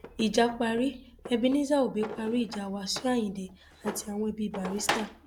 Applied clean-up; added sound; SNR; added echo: none; Drawer open or close; 11 dB; none.